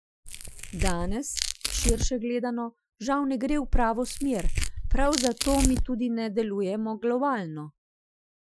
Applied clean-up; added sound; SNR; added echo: classical method Wiener filter.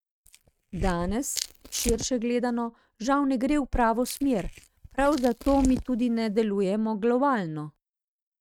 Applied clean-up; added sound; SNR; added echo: neural mask model RNNoise.